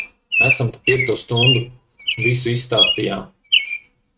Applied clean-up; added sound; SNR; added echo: neural mask model RNNoise.